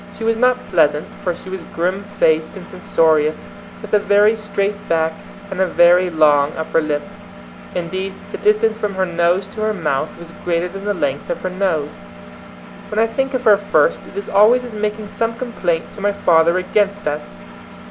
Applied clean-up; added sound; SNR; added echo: none; Engine; 16 dB; none.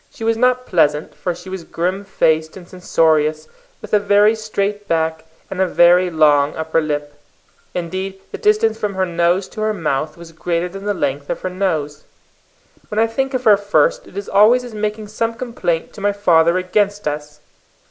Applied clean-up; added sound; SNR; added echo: none; none; none; none.